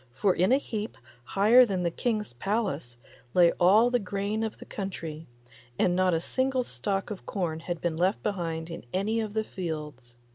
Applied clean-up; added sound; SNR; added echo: none; none; none; none.